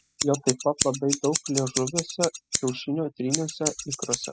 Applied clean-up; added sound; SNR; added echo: classical method spectral subtraction.